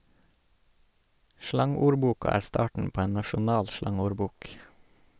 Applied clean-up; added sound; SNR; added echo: none; none; none; none.